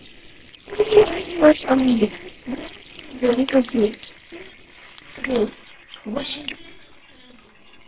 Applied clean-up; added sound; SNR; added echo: neural separator model SepFormer WHAMR!.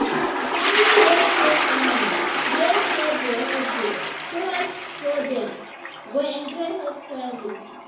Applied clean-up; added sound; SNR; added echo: none; Toilet flush; -2 dB; reverberation time 0.7 s.